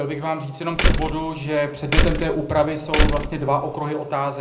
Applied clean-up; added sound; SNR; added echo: none; Slam; -3 dB; reverberation time 0.4 s.